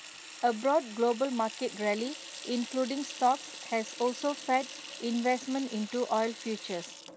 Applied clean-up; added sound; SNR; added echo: none; Sink (filling or washing) / Water tap, faucet; 13 dB; none.